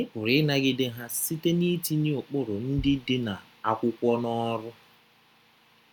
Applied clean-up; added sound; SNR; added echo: none; Bass drum; 16 dB; none.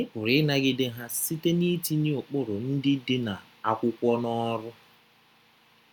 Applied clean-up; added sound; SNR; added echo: none; none; none; none.